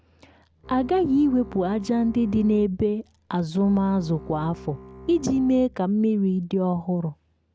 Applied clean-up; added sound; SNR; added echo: none; Bowed string instrument; 18 dB; none.